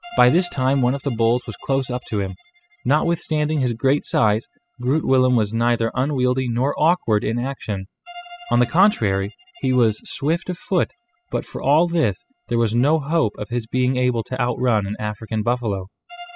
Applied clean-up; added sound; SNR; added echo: classical method spectral subtraction.